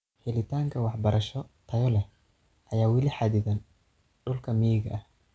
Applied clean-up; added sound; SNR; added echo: none; none; none; none.